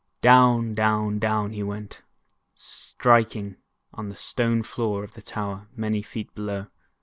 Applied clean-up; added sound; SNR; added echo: none; none; none; none.